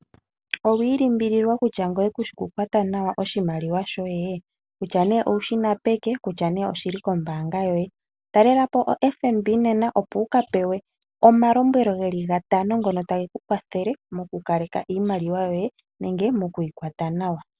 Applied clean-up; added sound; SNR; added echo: none; none; none; none.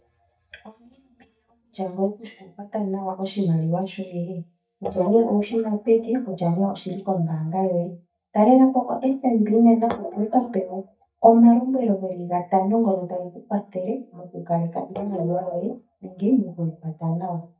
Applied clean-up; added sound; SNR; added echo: neural mask model DeepFilterNet 3.